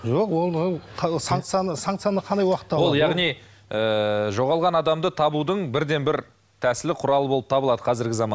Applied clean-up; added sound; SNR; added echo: none; none; none; none.